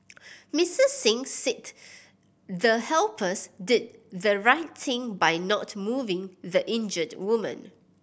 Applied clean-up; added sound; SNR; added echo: none; none; none; none.